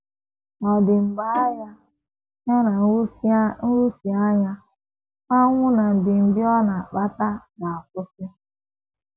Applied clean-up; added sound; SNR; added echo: none; Bowed string instrument; 13 dB; none.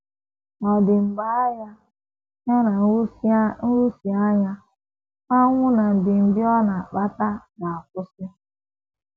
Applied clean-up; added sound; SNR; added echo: none; none; none; none.